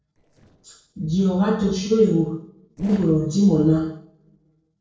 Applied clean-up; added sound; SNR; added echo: neural separator model SepFormer DNS4.